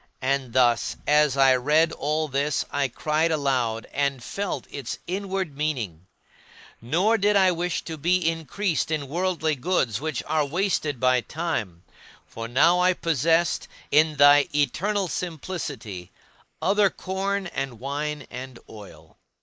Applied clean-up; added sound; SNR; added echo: neural mask model Resemble Enhance denoiser.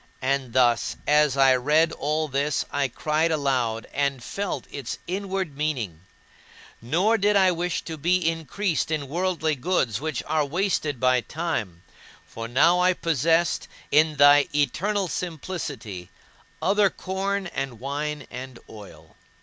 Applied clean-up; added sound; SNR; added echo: none; none; none; none.